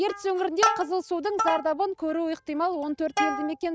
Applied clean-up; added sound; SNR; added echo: neural mask model RNNoise.